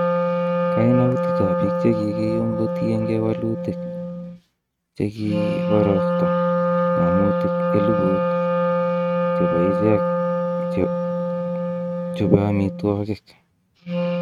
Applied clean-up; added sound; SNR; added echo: neural mask model RNNoise.